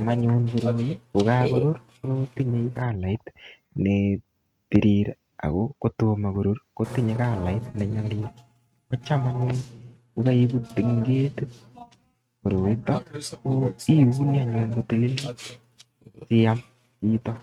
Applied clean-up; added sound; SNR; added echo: neural mask model RNNoise.